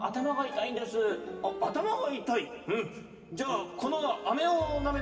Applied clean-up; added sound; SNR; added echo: none; none; none; reverberation time 2.0 s.